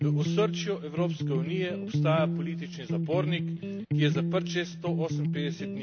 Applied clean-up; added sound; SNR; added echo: none; Electric guitar; -3 dB; none.